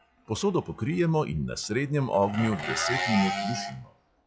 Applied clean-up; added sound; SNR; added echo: classical method log-MMSE.